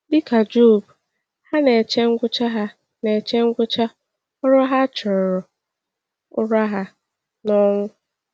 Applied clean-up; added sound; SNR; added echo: none; none; none; none.